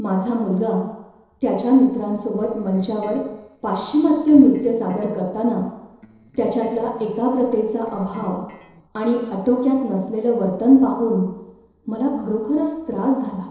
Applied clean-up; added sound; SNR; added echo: neural separator model SepFormer DNS4.